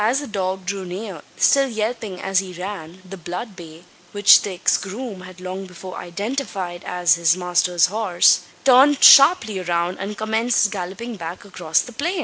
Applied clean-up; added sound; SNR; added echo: none; none; none; none.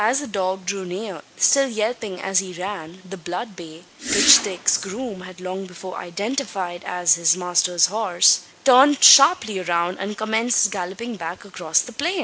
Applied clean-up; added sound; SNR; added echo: none; Whoosh, swoosh, swish; 5 dB; none.